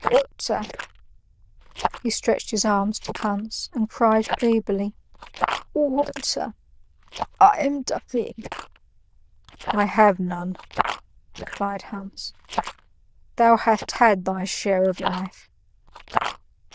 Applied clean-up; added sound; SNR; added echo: neural diffusion model UNIVERSE++.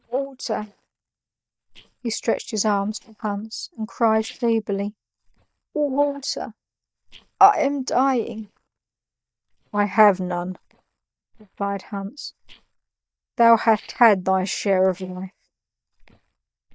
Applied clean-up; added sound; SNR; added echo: neural mask model DeepFilterNet 3.